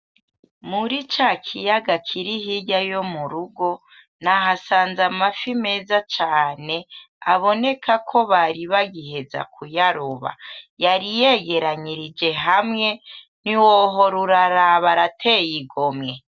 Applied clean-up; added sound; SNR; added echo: none; none; none; none.